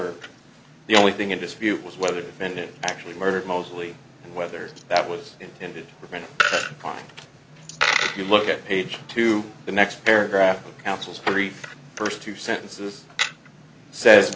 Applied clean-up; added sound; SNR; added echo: none; Coin (dropping); 8 dB; none.